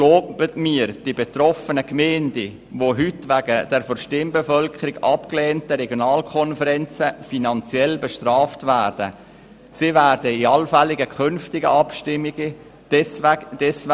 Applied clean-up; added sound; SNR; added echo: none; none; none; none.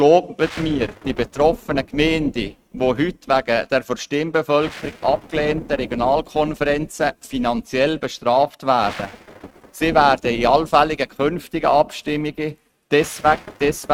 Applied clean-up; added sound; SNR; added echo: neural mask model RNNoise.